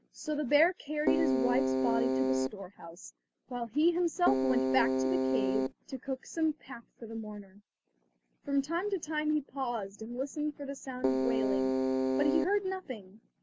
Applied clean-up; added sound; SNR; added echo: none; Keyboard (musical); -5 dB; none.